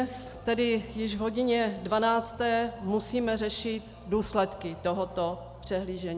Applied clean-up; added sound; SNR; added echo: none; Bass guitar; 19 dB; none.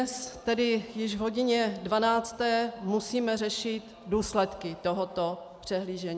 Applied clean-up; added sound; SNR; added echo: none; none; none; none.